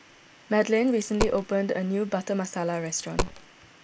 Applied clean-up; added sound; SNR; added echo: none; Coin (dropping); 7 dB; none.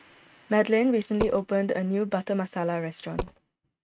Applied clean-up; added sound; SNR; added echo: neural mask model RNNoise.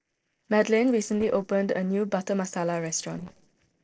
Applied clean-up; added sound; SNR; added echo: neural separator model SepFormer DNS4.